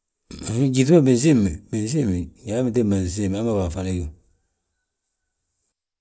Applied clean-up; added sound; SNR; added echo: none; none; none; none.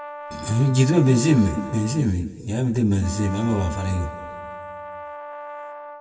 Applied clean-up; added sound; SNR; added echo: none; Brass instrument; 14 dB; reverberation time 1.4 s.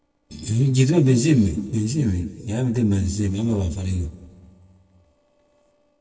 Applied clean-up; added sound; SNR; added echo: neural separator model SepFormer DNS4.